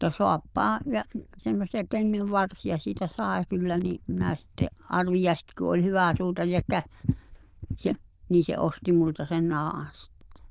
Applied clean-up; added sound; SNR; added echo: neural diffusion model UNIVERSE++.